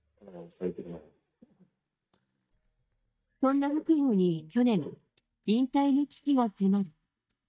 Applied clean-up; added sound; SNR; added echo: neural mask model DeepFilterNet 3.